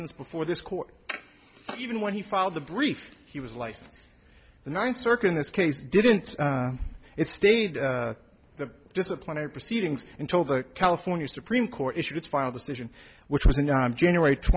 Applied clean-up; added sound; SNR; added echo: none; none; none; none.